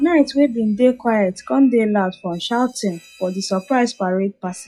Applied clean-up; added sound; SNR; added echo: classical method log-MMSE.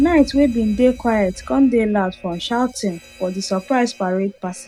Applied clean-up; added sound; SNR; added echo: none; Alarm; 20 dB; none.